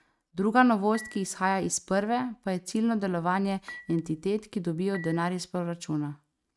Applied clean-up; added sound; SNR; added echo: neural mask model RNNoise.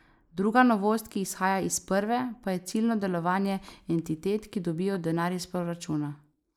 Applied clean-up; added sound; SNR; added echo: neural mask model Resemble Enhance denoiser.